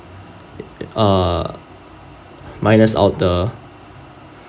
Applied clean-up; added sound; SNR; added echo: none; none; none; none.